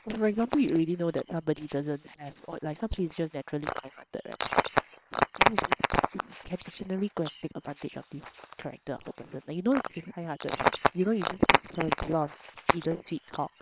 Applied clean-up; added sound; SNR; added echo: neural separator model SepFormer WHAM!.